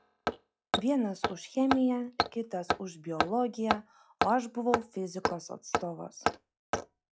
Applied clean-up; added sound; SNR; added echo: classical method log-MMSE.